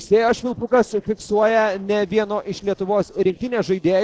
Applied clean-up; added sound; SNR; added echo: neural separator model SepFormer DNS4.